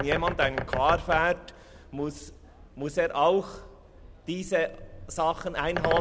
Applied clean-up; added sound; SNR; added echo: none; Bird; 8 dB; none.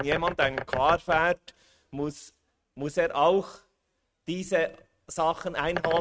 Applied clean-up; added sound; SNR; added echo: neural mask model RNNoise.